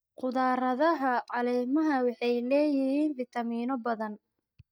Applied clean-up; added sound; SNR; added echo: neural mask model DeepFilterNet 3.